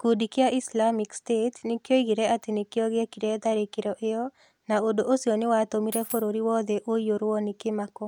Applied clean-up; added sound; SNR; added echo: none; Coin (dropping); 10 dB; none.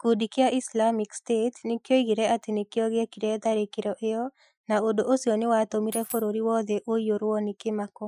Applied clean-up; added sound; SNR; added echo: classical method Wiener filter.